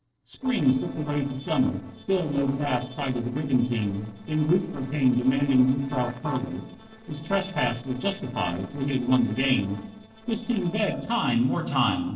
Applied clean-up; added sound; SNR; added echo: neural separator model SepFormer DNS4.